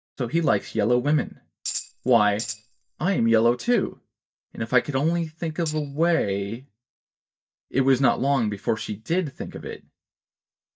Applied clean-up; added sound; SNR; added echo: neural mask model DeepFilterNet 3.